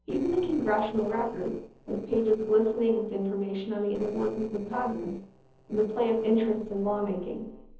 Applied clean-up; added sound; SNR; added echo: neural separator model SepFormer DNS4.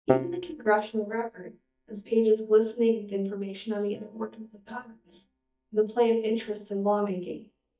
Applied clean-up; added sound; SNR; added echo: neural mask model DeepFilterNet 3.